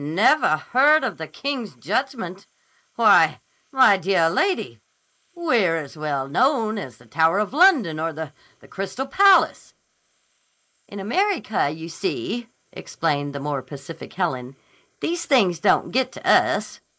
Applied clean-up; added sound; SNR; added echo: neural mask model Resemble Enhance denoiser.